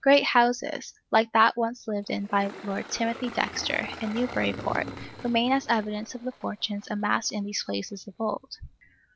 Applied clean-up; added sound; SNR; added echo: none; Engine; 16 dB; none.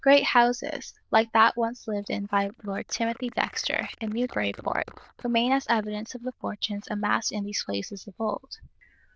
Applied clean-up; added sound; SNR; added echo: neural diffusion model UNIVERSE++.